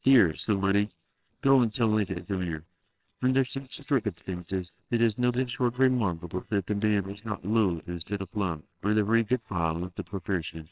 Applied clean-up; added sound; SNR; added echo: neural separator model SepFormer WHAMR!.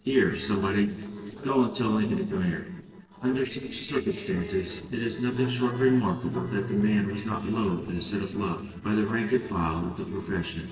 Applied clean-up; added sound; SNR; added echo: neural separator model SepFormer DNS4.